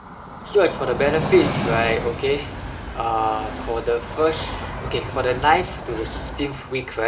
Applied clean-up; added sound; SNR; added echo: none; Train; 7 dB; reverberation time 0.8 s.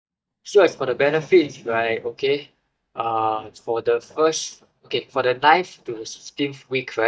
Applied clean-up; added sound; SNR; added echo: neural mask model DeepFilterNet 3.